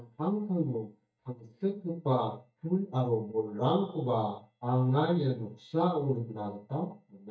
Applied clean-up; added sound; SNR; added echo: neural mask model DeepFilterNet 3.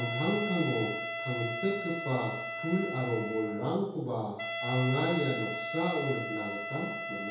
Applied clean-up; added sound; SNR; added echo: none; Wind instrument, woodwind instrument; 4 dB; reverberation time 2.2 s.